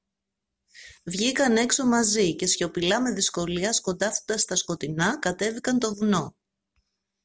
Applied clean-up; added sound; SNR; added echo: none; none; none; none.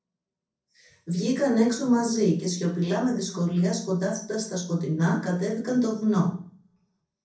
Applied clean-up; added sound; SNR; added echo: none; none; none; reverberation time 0.6 s.